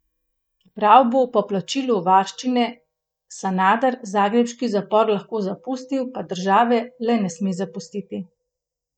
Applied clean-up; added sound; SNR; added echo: neural mask model DeepFilterNet 3.